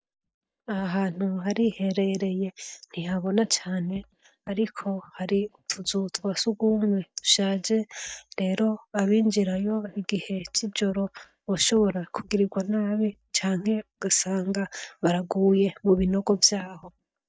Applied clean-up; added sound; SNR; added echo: neural mask model DeepFilterNet 3.